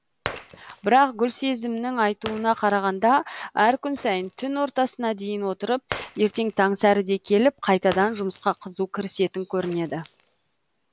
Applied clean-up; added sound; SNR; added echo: none; Shatter; 19 dB; none.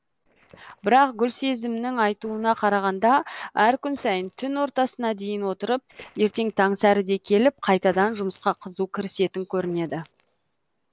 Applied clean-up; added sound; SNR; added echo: neural separator model SepFormer DNS4.